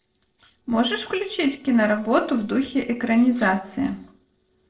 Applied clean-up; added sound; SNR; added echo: neural separator model SepFormer DNS4.